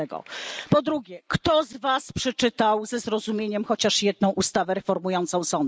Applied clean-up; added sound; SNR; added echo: none; none; none; none.